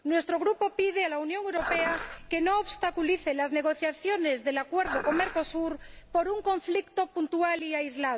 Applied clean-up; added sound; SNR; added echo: none; Dishes, pots, and pans; 9 dB; none.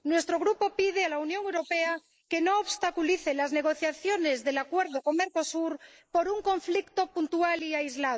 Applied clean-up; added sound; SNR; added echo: neural mask model Resemble Enhance denoiser.